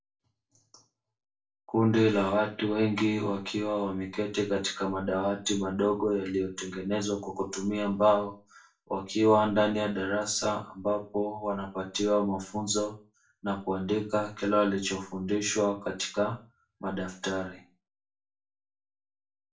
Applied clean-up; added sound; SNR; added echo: none; none; none; reverberation time 0.3 s.